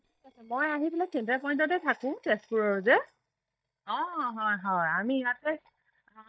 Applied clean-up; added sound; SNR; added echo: neural mask model DeepFilterNet 3.